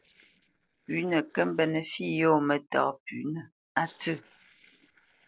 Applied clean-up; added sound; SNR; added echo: neural separator model SepFormer DNS4.